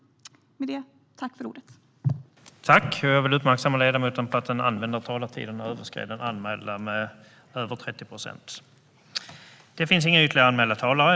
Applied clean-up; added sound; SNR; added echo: none; none; none; none.